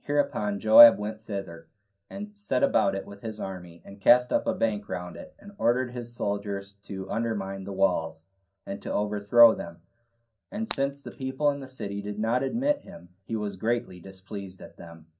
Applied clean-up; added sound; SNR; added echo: none; Shatter; 19 dB; reverberation time 0.3 s.